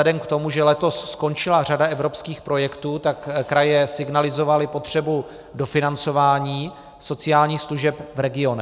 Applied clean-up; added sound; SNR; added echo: none; none; none; none.